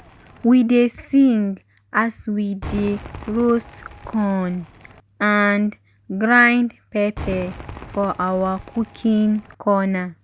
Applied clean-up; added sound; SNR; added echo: none; Cheering / Fireworks; 18 dB; none.